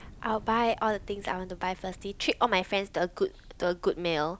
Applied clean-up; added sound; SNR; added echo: none; Thunder / Explosion; 19 dB; none.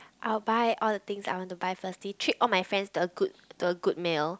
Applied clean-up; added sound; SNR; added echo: none; none; none; none.